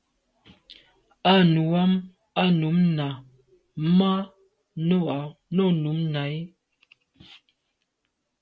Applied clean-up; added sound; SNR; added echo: none; none; none; none.